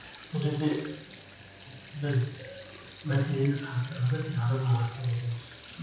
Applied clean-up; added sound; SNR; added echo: none; Sink (filling or washing); 13 dB; reverberation time 0.7 s.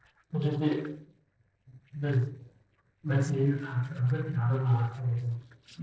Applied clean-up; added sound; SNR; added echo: neural separator model SepFormer DNS4.